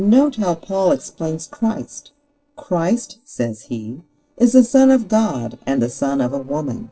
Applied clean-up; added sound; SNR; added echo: neural separator model SepFormer DNS4.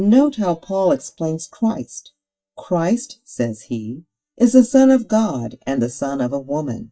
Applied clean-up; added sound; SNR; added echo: neural mask model DeepFilterNet 3.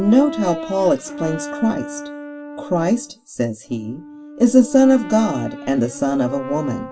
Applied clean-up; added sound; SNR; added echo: none; Brass instrument; 13 dB; reverberation time 0.2 s.